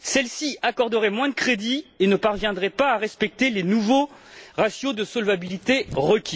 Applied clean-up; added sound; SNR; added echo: none; none; none; none.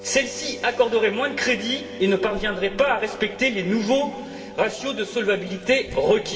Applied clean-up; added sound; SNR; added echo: none; Wind instrument, woodwind instrument; 17 dB; reverberation time 2.5 s.